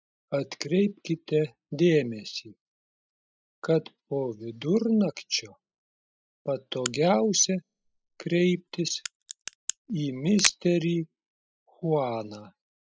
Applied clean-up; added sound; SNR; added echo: classical method spectral subtraction.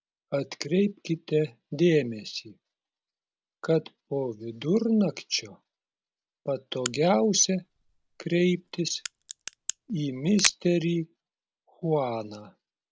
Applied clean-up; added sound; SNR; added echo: none; Crack; 8 dB; none.